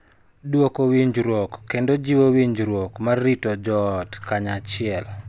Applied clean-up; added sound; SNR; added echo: none; none; none; none.